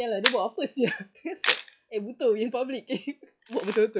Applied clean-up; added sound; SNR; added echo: classical method log-MMSE.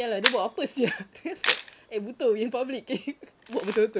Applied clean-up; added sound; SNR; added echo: none; Camera; 6 dB; none.